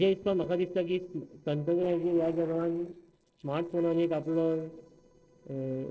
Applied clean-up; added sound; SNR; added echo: neural separator model SepFormer DNS4.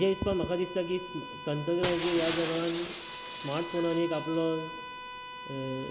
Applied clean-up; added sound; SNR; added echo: none; Bowed string instrument + Shatter; 6 dB; none.